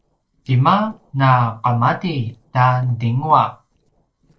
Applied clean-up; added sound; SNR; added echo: neural separator model SepFormer DNS4.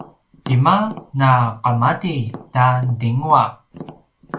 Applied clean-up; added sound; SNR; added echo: none; Tap; 19 dB; reverberation time 0.2 s.